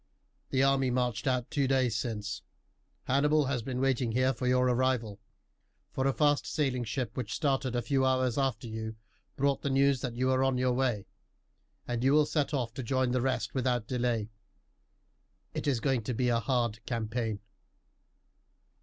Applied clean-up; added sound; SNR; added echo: none; none; none; none.